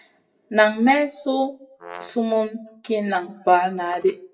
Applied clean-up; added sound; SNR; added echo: classical method WPE with log-MMSE.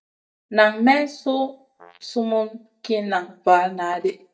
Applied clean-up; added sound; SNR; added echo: neural mask model DeepFilterNet 3.